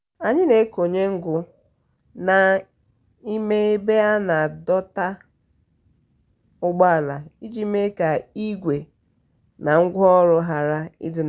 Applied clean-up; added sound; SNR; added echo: none; none; none; none.